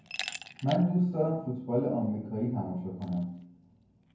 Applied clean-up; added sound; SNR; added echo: none; Glass; 16 dB; reverberation time 0.9 s.